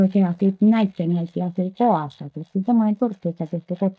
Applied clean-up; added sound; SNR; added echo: neural mask model DeepFilterNet 3.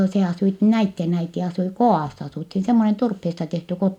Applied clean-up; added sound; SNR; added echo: none; none; none; none.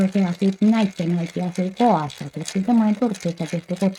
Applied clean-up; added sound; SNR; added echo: neural mask model RNNoise.